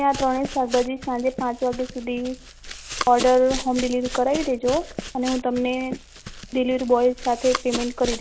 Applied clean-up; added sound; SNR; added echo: none; Run; 11 dB; none.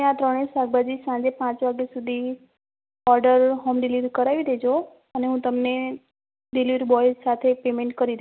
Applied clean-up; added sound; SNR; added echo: none; none; none; none.